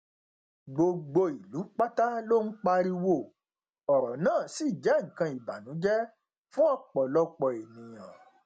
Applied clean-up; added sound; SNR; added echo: none; none; none; none.